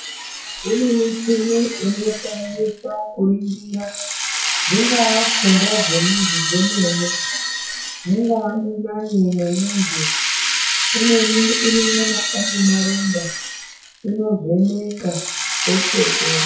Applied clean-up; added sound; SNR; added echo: classical method WPE with log-MMSE.